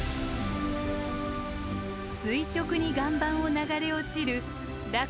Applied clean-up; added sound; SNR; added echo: none; none; none; none.